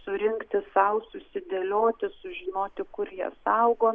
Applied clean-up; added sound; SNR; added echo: none; none; none; none.